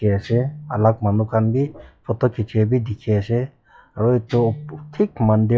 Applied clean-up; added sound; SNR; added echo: classical method log-MMSE.